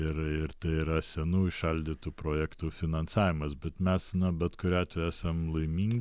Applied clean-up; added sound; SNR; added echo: none; none; none; none.